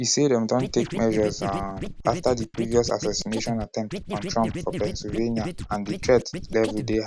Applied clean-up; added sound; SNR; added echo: none; Scratching (performance technique); 8 dB; none.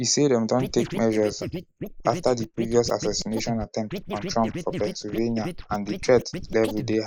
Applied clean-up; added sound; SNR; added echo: neural mask model Resemble Enhance denoiser.